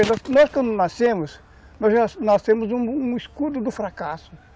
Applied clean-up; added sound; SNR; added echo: none; none; none; none.